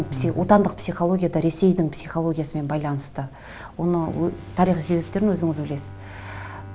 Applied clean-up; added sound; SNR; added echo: none; Bowed string instrument; 19 dB; none.